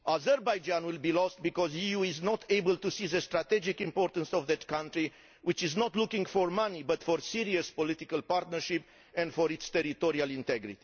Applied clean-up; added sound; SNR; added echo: none; none; none; none.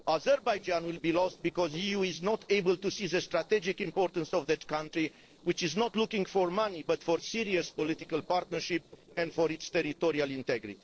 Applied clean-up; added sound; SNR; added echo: neural separator model SepFormer DNS4.